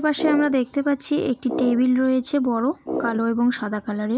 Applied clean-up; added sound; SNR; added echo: none; Brass instrument; 11 dB; none.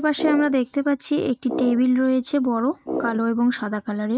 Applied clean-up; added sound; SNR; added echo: neural mask model RNNoise.